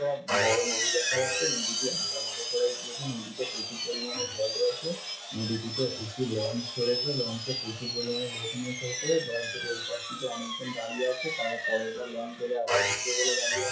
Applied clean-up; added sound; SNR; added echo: classical method WPE with log-MMSE.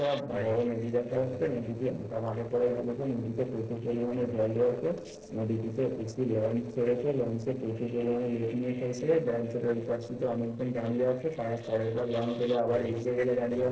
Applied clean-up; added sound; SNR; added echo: neural separator model SepFormer DNS4.